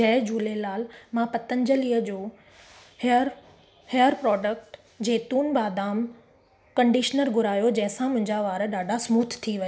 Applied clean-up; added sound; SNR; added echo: none; none; none; none.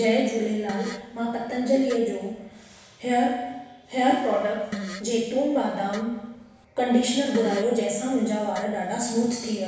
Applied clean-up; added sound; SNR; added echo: none; Fart; 15 dB; reverberation time 1.1 s.